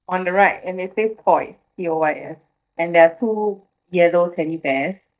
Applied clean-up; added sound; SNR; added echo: neural mask model DeepFilterNet 3.